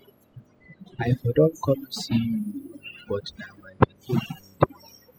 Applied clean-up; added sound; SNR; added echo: classical method spectral subtraction.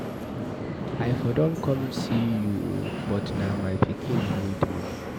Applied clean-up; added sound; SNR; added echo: none; Subway, metro, underground; 3 dB; none.